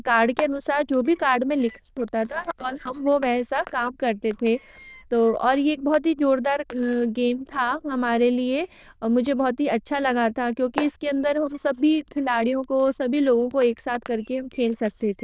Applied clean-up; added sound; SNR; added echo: neural diffusion model UNIVERSE++.